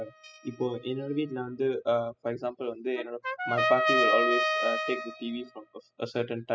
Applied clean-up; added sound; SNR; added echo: classical method spectral subtraction.